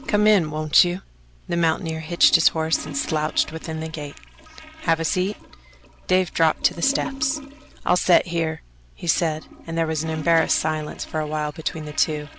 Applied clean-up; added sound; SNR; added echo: none; Toilet flush / Gurgling; 17 dB; none.